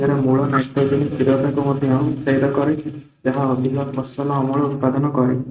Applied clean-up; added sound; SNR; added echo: neural mask model RNNoise.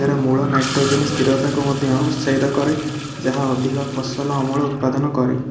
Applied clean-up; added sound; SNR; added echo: none; Toilet flush / Gurgling; 11 dB; none.